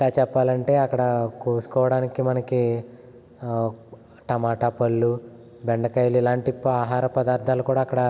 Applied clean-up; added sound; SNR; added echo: none; none; none; none.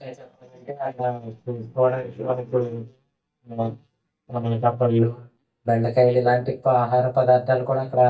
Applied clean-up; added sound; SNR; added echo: neural mask model DeepFilterNet 3.